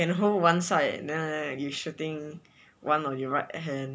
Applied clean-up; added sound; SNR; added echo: none; none; none; none.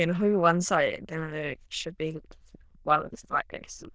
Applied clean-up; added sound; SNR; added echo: neural diffusion model UNIVERSE++.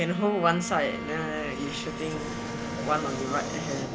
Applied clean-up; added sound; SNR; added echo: none; Bowed string instrument + Fixed-wing aircraft, airplane; 5 dB; none.